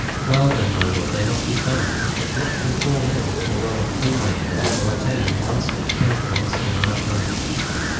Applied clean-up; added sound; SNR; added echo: none; Wind / Boat, Water vehicle; -1 dB; reverberation time 0.5 s.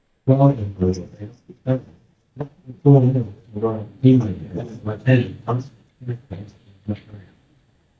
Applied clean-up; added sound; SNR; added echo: neural mask model DeepFilterNet 3.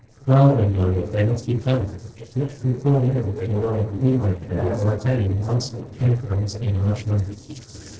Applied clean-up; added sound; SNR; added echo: neural separator model SepFormer DNS4.